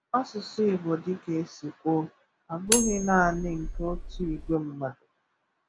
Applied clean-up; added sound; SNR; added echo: none; Cutlery, silverware; 2 dB; none.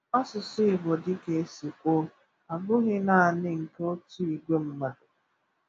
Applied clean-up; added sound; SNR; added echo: none; none; none; none.